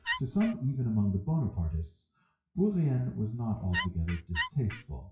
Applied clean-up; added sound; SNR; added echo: classical method WPE with log-MMSE.